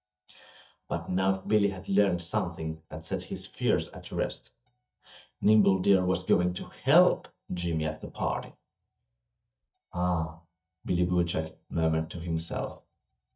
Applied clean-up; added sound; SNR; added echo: neural mask model DeepFilterNet 3.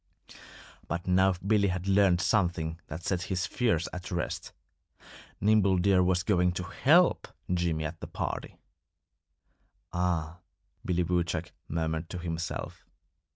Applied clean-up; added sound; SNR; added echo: none; none; none; none.